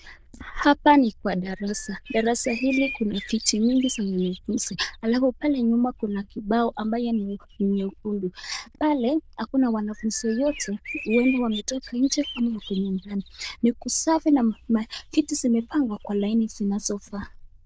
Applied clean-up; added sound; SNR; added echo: neural diffusion model UNIVERSE++.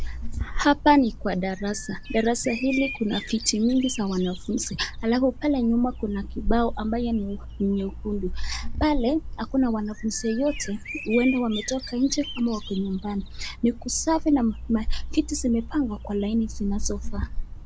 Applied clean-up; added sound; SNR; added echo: none; Bird vocalization, bird call, bird song; 6 dB; none.